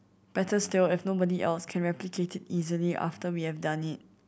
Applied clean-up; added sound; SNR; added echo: none; none; none; none.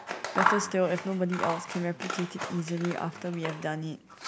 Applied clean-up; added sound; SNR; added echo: none; Scissors; 3 dB; none.